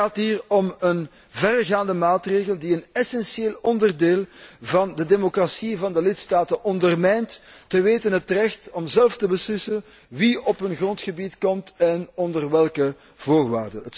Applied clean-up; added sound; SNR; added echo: none; none; none; none.